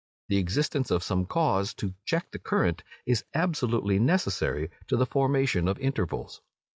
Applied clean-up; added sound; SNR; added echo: none; none; none; none.